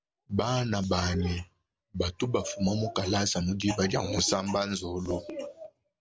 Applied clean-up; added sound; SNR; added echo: none; none; none; none.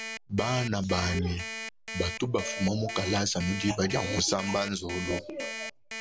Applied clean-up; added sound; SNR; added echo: none; Alarm; 9 dB; none.